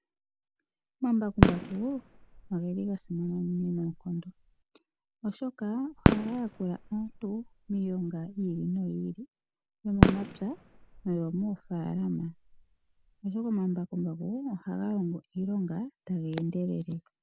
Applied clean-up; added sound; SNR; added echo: none; Fireworks; -1 dB; none.